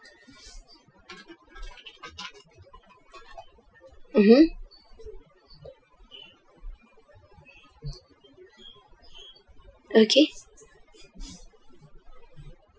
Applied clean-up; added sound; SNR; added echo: classical method Wiener filter.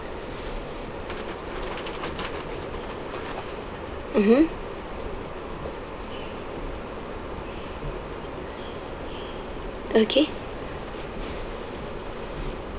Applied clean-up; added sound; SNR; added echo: none; Train; 9 dB; none.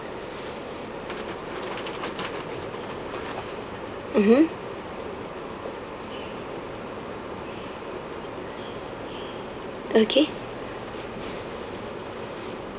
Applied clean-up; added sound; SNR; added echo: none; none; none; none.